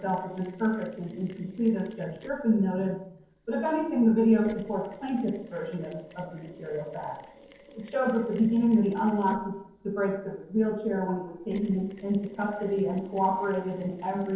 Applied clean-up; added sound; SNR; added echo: neural separator model SepFormer DNS4.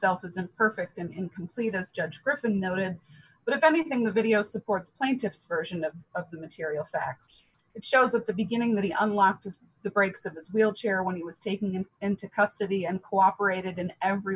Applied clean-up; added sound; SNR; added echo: none; none; none; none.